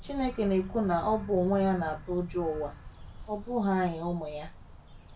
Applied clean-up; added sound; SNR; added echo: none; Bird vocalization, bird call, bird song; 14 dB; reverberation time 0.2 s.